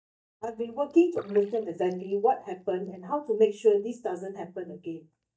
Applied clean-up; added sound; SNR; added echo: neural mask model DeepFilterNet 3.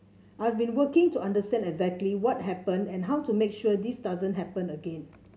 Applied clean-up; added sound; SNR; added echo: none; none; none; none.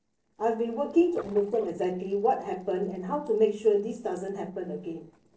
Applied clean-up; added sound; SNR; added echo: neural separator model SepFormer DNS4.